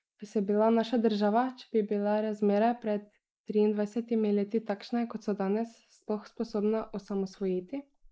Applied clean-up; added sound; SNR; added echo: neural mask model Resemble Enhance denoiser.